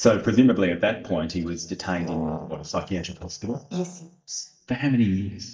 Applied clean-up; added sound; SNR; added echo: neural mask model DeepFilterNet 3.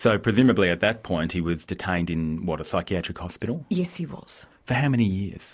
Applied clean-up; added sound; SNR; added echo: none; none; none; none.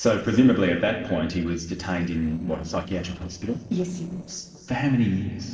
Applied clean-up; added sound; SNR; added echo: neural separator model SepFormer DNS4.